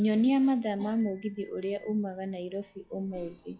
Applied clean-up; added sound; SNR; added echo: classical method log-MMSE.